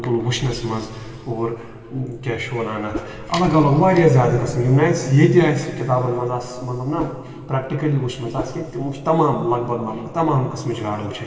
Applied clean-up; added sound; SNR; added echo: none; Whoosh, swoosh, swish; 12 dB; reverberation time 2.5 s.